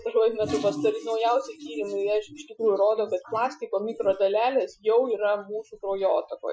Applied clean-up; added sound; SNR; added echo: classical method Wiener filter.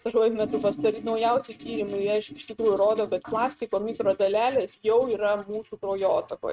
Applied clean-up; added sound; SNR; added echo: neural mask model RNNoise.